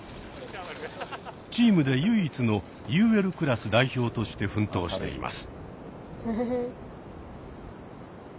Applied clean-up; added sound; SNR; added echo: none; none; none; none.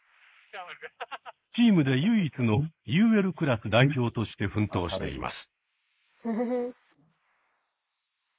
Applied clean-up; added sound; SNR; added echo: neural mask model Resemble Enhance denoiser.